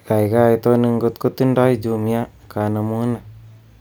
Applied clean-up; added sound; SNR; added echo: none; none; none; none.